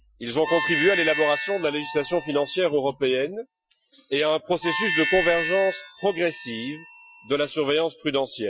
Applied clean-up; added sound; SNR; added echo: classical method Wiener filter.